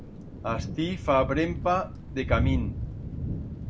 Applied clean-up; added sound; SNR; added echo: none; Thunder / Rain; 3 dB; none.